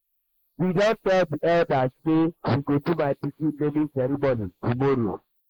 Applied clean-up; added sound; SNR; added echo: neural mask model Resemble Enhance denoiser.